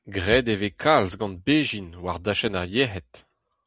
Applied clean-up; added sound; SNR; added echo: none; none; none; none.